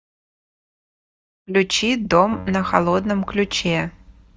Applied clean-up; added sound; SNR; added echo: neural mask model DeepFilterNet 3.